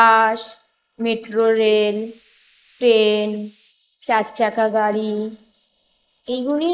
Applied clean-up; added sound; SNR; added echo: neural mask model Resemble Enhance denoiser.